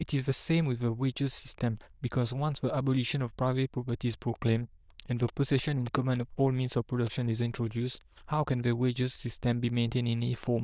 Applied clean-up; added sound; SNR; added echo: neural diffusion model UNIVERSE++.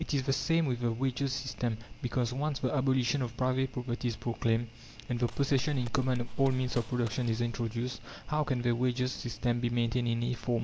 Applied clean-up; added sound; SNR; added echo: none; Gunshot, gunfire; 7 dB; none.